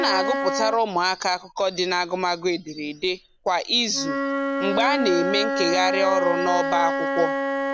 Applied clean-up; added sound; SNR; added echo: none; Wind instrument, woodwind instrument; 3 dB; none.